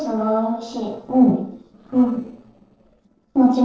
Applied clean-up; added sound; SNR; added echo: neural separator model SepFormer DNS4.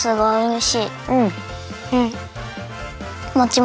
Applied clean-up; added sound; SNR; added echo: none; none; none; none.